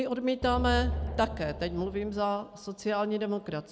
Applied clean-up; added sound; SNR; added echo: none; Drum; 4 dB; none.